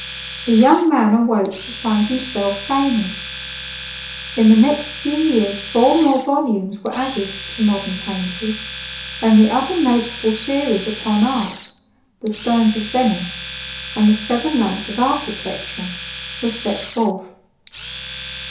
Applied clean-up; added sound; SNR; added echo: none; Domestic sounds, home sounds; 10 dB; reverberation time 0.7 s.